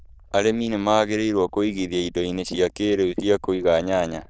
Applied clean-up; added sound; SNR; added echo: neural diffusion model UNIVERSE++.